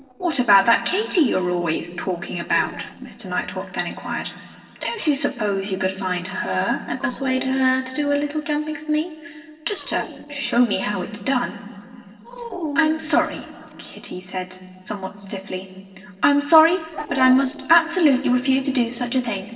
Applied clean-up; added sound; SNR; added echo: neural separator model SepFormer DNS4.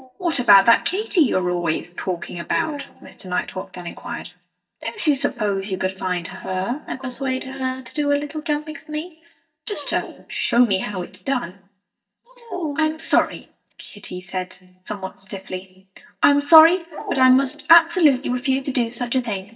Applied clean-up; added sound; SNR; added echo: neural mask model DeepFilterNet 3.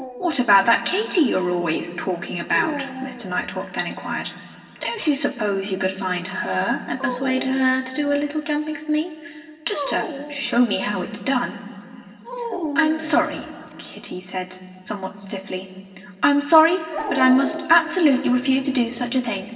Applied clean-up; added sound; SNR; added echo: none; Dog; 13 dB; reverberation time 2.3 s.